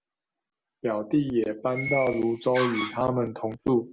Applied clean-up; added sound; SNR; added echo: none; Door; 6 dB; none.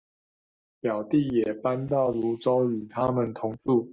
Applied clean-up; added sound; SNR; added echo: neural mask model DeepFilterNet 3.